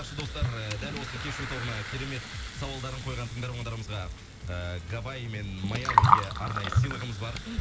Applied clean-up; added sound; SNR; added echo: none; Gurgling; -4 dB; none.